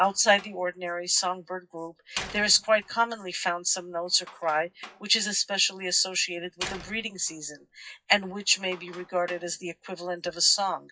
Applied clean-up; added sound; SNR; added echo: classical method WPE with log-MMSE.